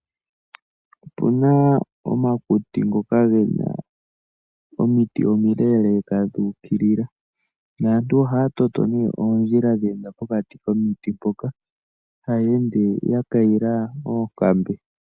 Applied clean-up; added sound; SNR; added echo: none; none; none; none.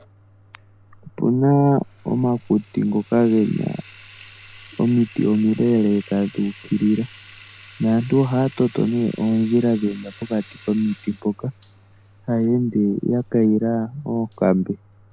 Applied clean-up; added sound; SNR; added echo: none; Bathtub (filling or washing); 20 dB; none.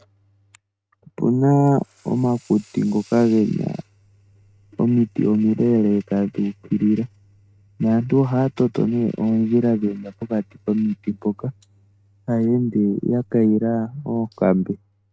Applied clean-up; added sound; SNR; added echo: neural mask model RNNoise.